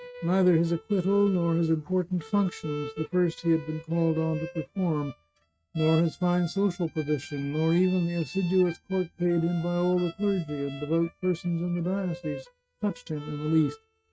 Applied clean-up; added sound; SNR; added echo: neural mask model RNNoise.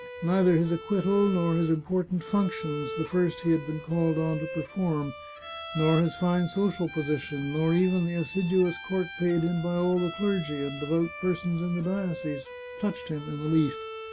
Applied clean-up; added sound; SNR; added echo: none; Bowed string instrument; 13 dB; none.